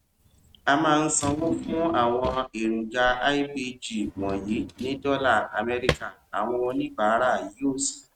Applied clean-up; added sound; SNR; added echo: neural mask model RNNoise.